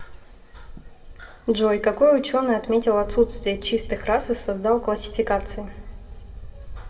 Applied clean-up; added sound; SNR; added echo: none; Wind / Bird; 14 dB; reverberation time 1.6 s.